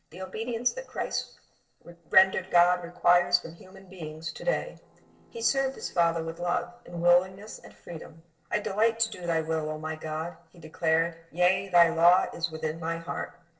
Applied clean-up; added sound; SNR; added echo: neural separator model SepFormer DNS4.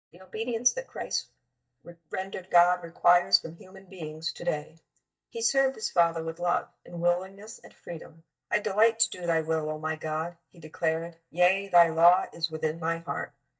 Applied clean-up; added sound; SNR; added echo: neural mask model DeepFilterNet 3.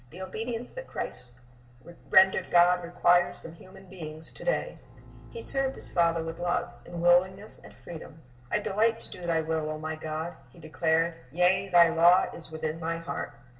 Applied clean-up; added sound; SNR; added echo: none; Bowed string instrument; 18 dB; reverberation time 0.7 s.